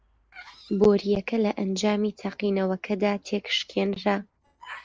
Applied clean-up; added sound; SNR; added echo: neural separator model SepFormer DNS4.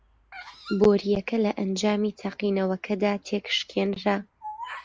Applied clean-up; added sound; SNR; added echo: none; Bird vocalization, bird call, bird song; 19 dB; none.